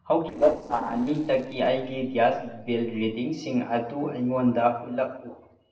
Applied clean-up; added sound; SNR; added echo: neural separator model SepFormer DNS4.